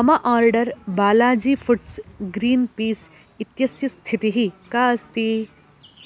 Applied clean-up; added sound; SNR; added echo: none; none; none; none.